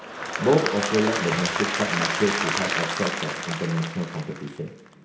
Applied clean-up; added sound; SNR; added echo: none; Applause / Crowd; 2 dB; reverberation time 0.7 s.